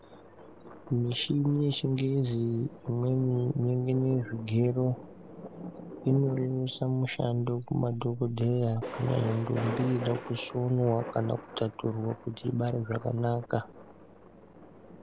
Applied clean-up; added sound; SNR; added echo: none; Thunder; 14 dB; none.